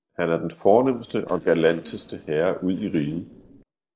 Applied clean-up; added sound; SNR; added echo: neural separator model SepFormer DNS4.